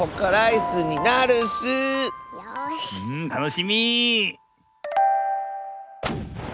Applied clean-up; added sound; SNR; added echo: none; Gunshot, gunfire; 14 dB; none.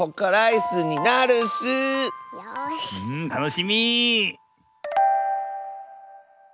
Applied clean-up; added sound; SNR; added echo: none; none; none; none.